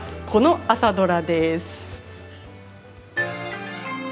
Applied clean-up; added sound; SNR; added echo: none; none; none; none.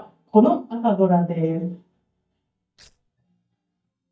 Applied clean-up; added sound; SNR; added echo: neural mask model DeepFilterNet 3.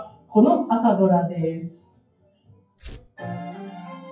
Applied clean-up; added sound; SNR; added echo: classical method WPE with log-MMSE.